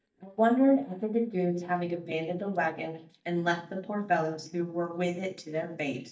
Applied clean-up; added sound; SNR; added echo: neural mask model DeepFilterNet 3.